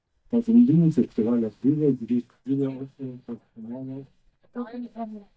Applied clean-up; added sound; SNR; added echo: neural mask model DeepFilterNet 3.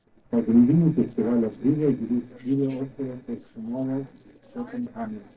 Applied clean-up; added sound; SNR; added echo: neural separator model SepFormer DNS4.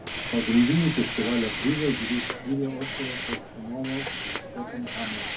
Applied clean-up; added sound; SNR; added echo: none; Hiss; -1 dB; reverberation time 0.3 s.